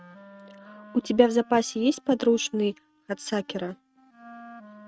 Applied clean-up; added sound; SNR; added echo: neural mask model RNNoise.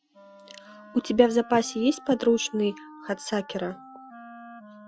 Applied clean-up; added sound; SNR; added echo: classical method Wiener filter.